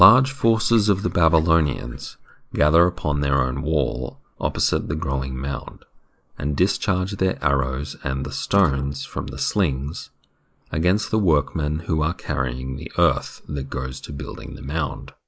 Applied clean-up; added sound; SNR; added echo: neural mask model Resemble Enhance denoiser.